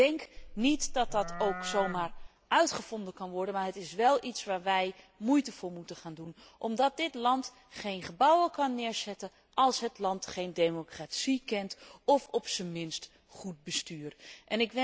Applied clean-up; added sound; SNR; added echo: none; Livestock, farm animals, working animals; 7 dB; none.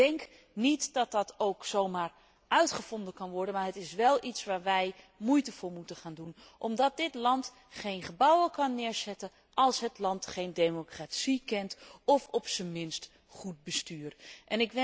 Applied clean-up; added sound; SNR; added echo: none; none; none; none.